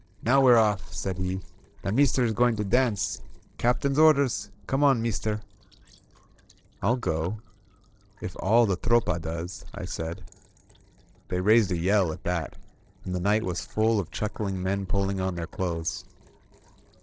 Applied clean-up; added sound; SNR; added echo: neural separator model SepFormer DNS4.